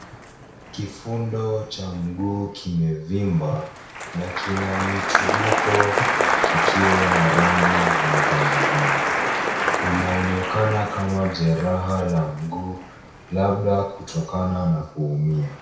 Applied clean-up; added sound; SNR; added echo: none; Applause; 0 dB; reverberation time 0.5 s.